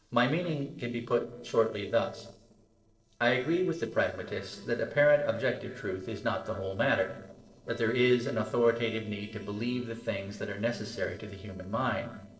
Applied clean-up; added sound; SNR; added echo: neural separator model SepFormer DNS4.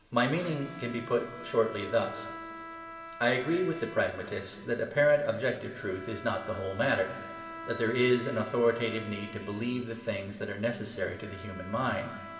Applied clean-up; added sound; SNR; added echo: none; Bowed string instrument; 15 dB; reverberation time 2.9 s.